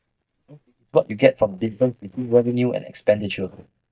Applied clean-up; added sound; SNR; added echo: neural mask model DeepFilterNet 3.